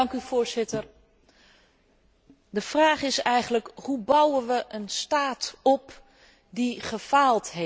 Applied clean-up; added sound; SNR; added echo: none; none; none; none.